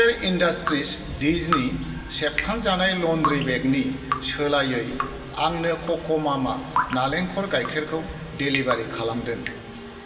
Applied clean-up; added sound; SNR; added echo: none; Drip; 9 dB; reverberation time 2.5 s.